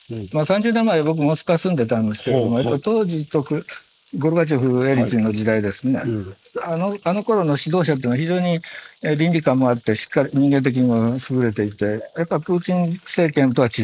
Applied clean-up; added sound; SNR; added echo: neural mask model Resemble Enhance denoiser.